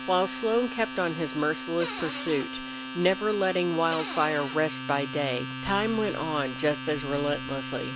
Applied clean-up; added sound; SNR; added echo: none; Domestic sounds, home sounds + Cupboard open or close; 8 dB; none.